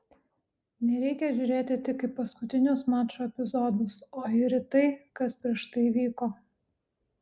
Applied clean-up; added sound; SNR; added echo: none; none; none; none.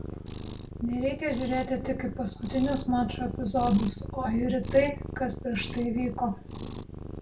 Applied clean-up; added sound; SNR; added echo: none; Cat; 7 dB; reverberation time 0.2 s.